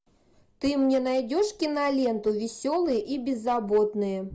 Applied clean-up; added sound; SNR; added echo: none; none; none; none.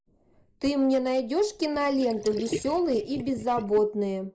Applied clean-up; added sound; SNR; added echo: neural mask model Resemble Enhance denoiser.